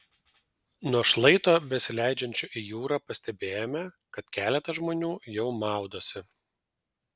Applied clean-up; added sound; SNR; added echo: none; none; none; none.